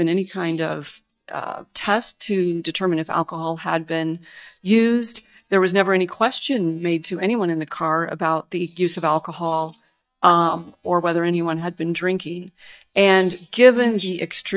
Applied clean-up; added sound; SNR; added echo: neural mask model DeepFilterNet 3.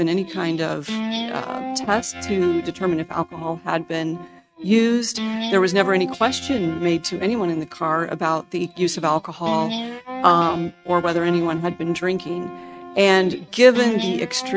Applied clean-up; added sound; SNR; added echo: neural mask model RNNoise.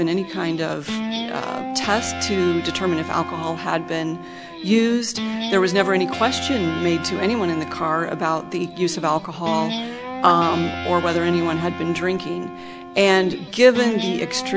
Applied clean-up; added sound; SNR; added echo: none; Guitar; 8 dB; none.